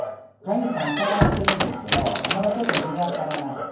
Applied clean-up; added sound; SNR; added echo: none; Squeak; -1 dB; reverberation time 0.9 s.